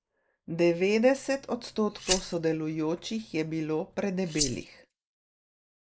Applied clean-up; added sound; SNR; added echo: neural mask model Resemble Enhance denoiser.